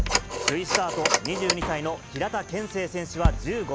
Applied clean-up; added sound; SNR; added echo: none; Telephone + Drum kit; -1 dB; none.